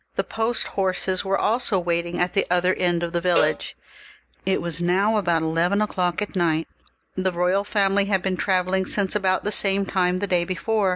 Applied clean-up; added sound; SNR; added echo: none; Cowbell; 9 dB; none.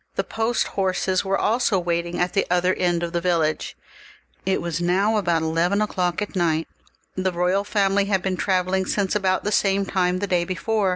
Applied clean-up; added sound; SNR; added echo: none; none; none; none.